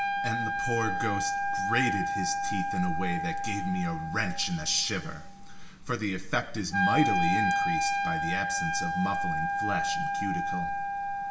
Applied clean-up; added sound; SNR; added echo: none; Wind instrument, woodwind instrument; -1 dB; reverberation time 0.9 s.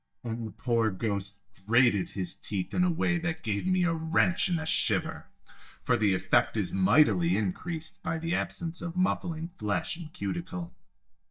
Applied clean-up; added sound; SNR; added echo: neural mask model DeepFilterNet 3.